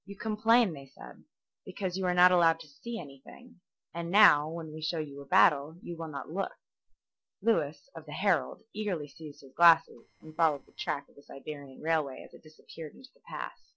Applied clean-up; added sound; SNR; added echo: neural separator model SepFormer DNS4.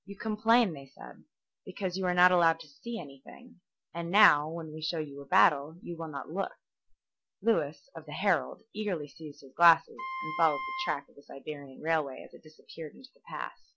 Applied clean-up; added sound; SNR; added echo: none; Wind instrument, woodwind instrument; 6 dB; none.